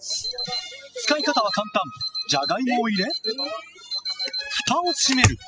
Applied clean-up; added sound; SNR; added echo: classical method spectral subtraction.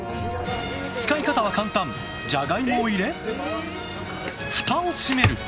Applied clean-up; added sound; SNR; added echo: none; Alarm; 6 dB; none.